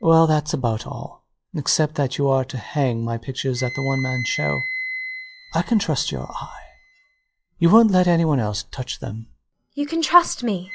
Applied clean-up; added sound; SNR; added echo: classical method log-MMSE.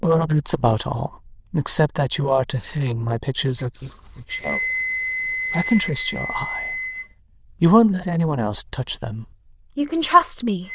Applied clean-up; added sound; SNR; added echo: neural diffusion model UNIVERSE++.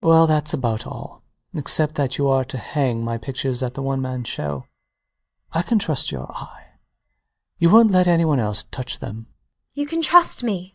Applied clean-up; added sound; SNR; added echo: neural mask model DeepFilterNet 3.